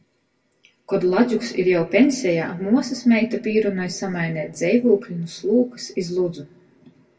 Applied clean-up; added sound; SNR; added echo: none; none; none; reverberation time 0.1 s.